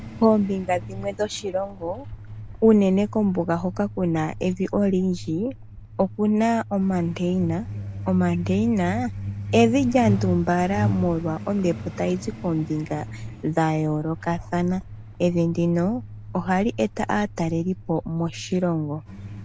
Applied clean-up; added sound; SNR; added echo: none; Truck; 11 dB; none.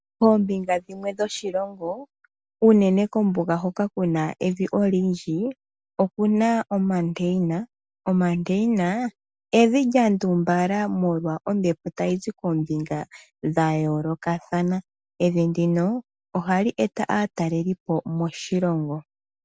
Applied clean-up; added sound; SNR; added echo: none; none; none; none.